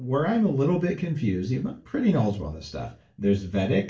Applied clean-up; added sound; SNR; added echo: none; none; none; reverberation time 0.3 s.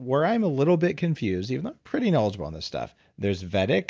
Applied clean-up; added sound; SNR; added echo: none; none; none; none.